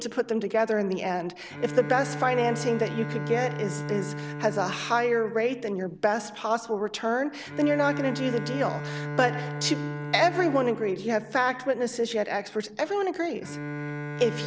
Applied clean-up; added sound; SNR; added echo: none; Bowed string instrument; 9 dB; none.